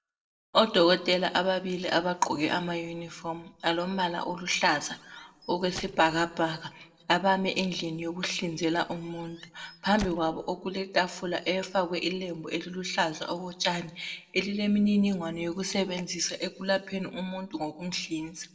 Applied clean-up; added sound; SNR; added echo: neural separator model SepFormer DNS4.